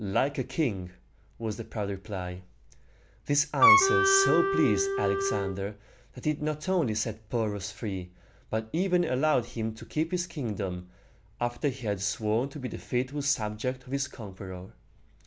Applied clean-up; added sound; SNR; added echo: none; Wind instrument, woodwind instrument; -5 dB; none.